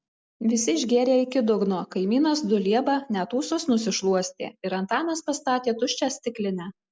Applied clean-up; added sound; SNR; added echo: none; none; none; none.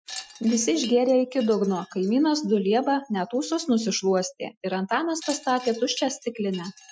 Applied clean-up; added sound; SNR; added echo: classical method Wiener filter.